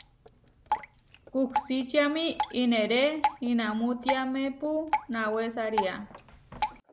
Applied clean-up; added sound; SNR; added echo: none; Drip; 6 dB; none.